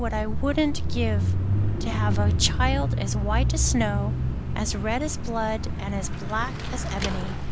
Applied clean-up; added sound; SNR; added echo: none; Mechanisms / Bicycle; -4 dB; none.